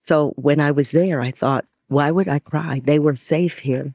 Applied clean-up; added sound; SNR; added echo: neural mask model DeepFilterNet 3.